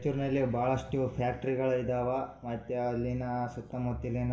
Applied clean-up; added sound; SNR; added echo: none; none; none; reverberation time 0.7 s.